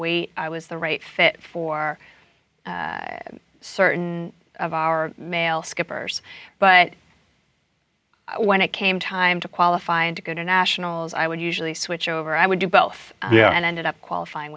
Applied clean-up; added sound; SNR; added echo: none; none; none; none.